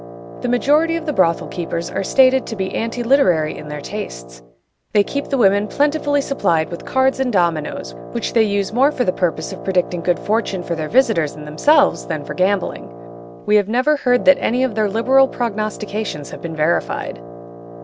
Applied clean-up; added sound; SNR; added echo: none; Wind instrument, woodwind instrument; 14 dB; none.